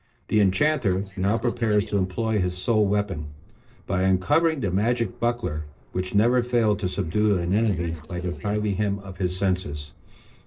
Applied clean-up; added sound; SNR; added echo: neural separator model SepFormer DNS4.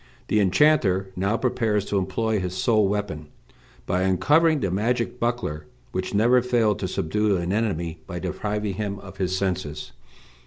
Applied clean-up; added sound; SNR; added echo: none; none; none; none.